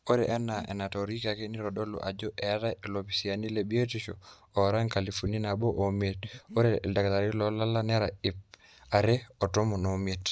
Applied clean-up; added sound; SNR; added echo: none; Breathing; 15 dB; none.